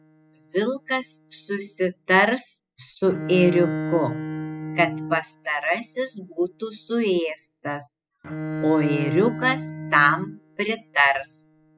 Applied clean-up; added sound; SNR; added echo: classical method spectral subtraction.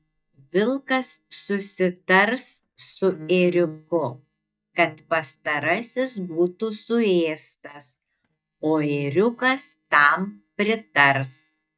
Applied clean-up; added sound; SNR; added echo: neural mask model DeepFilterNet 3.